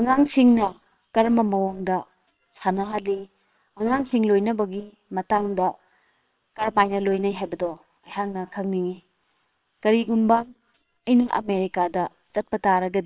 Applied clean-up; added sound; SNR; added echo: neural separator model SepFormer WHAM!.